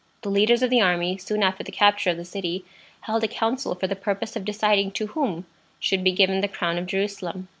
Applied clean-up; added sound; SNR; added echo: none; none; none; none.